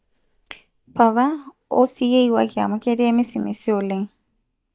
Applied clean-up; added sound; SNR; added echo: neural mask model DeepFilterNet 3.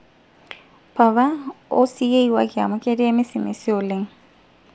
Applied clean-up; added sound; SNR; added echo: none; none; none; none.